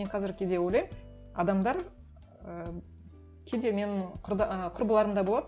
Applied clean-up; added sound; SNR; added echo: none; none; none; none.